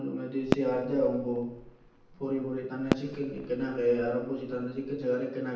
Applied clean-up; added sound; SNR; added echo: none; Fireworks; 6 dB; reverberation time 0.9 s.